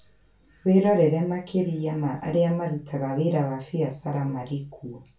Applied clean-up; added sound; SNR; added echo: none; none; none; reverberation time 0.2 s.